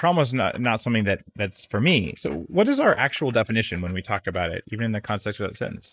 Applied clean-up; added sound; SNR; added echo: neural mask model Resemble Enhance denoiser.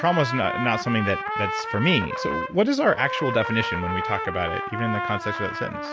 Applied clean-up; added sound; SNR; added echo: none; Trumpet; 4 dB; none.